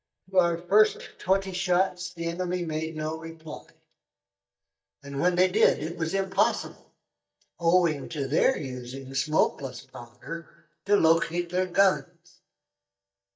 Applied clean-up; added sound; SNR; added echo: neural mask model DeepFilterNet 3.